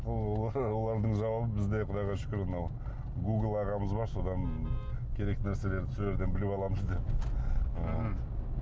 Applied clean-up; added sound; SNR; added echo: none; none; none; none.